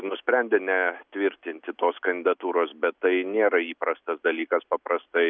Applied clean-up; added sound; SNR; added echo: none; none; none; none.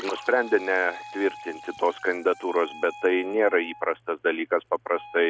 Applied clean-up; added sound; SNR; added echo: none; Liquid + Wind instrument, woodwind instrument; 17 dB; none.